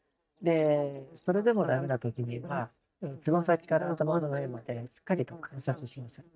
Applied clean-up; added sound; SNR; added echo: neural mask model DeepFilterNet 3.